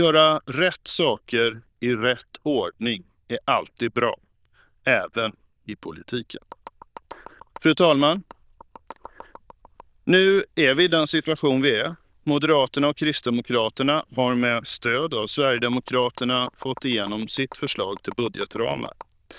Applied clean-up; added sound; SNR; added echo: neural diffusion model UNIVERSE++.